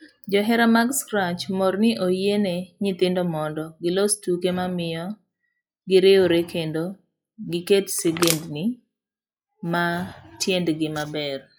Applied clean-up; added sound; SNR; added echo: classical method log-MMSE.